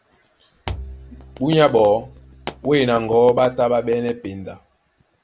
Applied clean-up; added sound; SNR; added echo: none; Bowed string instrument + Explosion; 18 dB; none.